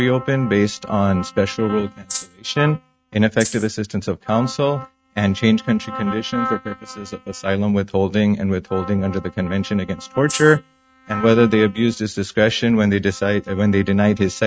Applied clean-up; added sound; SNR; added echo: neural mask model RNNoise.